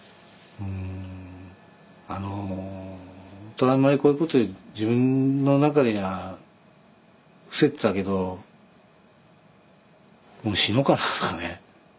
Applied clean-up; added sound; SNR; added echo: none; none; none; none.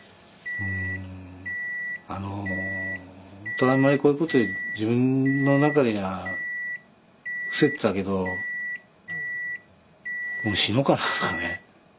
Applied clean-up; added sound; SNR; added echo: none; Microwave oven; 7 dB; none.